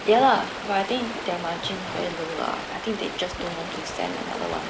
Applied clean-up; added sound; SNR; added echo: none; Stream; 7 dB; none.